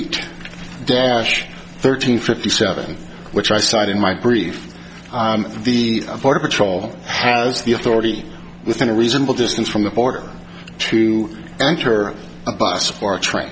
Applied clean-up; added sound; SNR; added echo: none; none; none; none.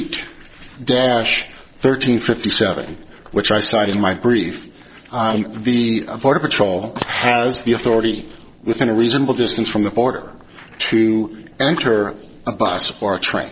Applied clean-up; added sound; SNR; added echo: neural separator model SepFormer DNS4.